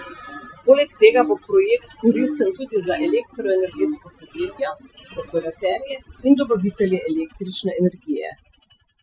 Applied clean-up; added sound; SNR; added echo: classical method Wiener filter.